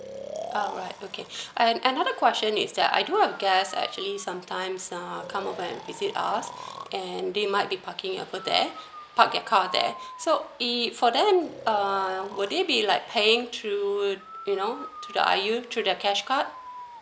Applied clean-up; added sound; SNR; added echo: none; Breathing; 16 dB; none.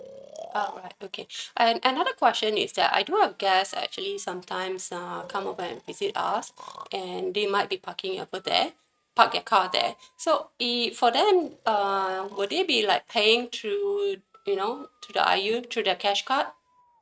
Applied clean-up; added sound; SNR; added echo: neural mask model RNNoise.